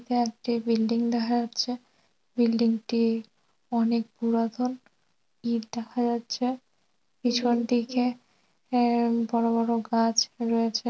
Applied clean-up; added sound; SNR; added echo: none; none; none; none.